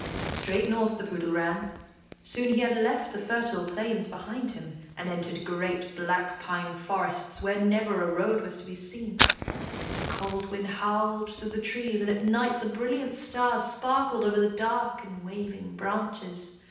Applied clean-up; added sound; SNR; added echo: none; Fire; 9 dB; reverberation time 0.9 s.